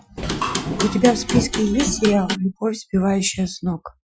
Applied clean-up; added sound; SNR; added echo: classical method Wiener filter.